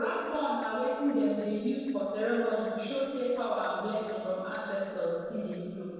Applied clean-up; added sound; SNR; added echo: neural separator model SepFormer DNS4.